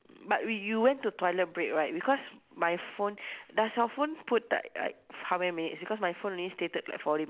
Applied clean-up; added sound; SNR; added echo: none; none; none; none.